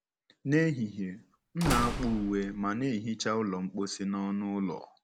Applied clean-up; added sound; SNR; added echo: none; Slam / Wood; 6 dB; none.